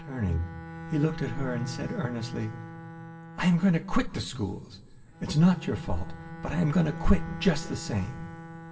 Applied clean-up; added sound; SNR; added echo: none; Bowed string instrument; 13 dB; reverberation time 1.7 s.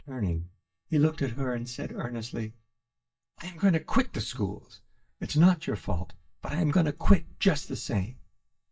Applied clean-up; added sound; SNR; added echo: neural mask model DeepFilterNet 3.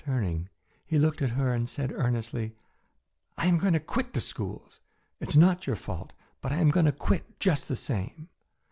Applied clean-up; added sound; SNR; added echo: none; none; none; none.